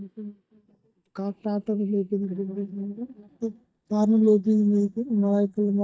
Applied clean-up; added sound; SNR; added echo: neural mask model DeepFilterNet 3.